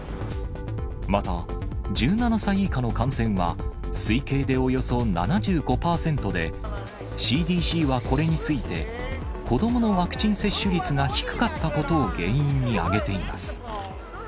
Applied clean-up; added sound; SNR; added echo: none; none; none; none.